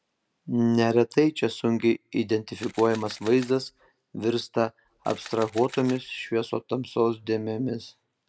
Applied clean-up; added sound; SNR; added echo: none; Camera; 19 dB; none.